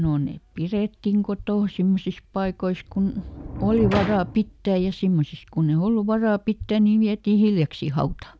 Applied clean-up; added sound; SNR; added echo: none; Sliding door; 8 dB; none.